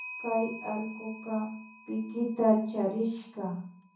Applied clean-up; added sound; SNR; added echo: none; Clock; 17 dB; reverberation time 0.6 s.